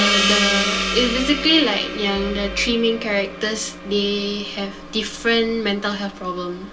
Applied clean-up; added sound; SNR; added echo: none; Gong; 4 dB; reverberation time 0.2 s.